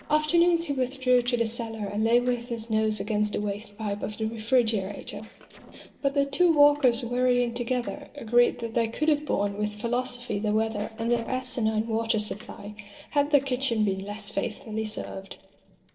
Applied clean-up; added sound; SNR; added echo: neural separator model SepFormer DNS4.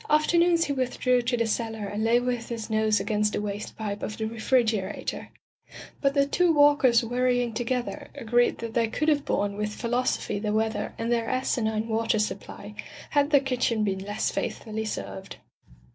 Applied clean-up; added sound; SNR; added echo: none; none; none; none.